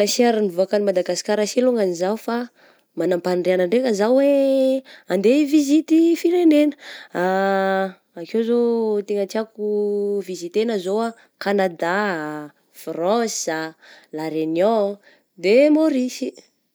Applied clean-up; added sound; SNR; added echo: none; none; none; none.